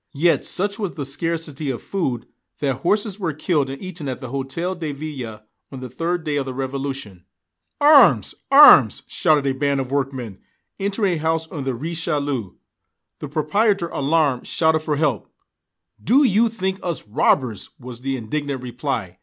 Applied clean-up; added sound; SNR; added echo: none; none; none; none.